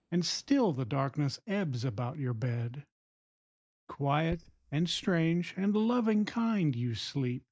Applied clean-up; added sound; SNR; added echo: neural mask model DeepFilterNet 3.